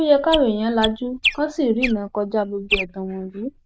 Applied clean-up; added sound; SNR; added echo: neural diffusion model UNIVERSE++.